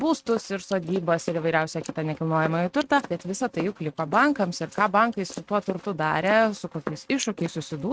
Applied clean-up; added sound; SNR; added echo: neural mask model RNNoise.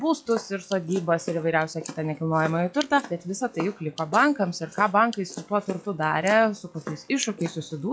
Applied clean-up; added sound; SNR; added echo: classical method log-MMSE.